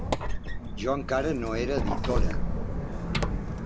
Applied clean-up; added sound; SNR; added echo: none; Squeak; -4 dB; none.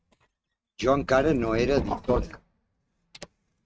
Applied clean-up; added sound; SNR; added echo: neural mask model RNNoise.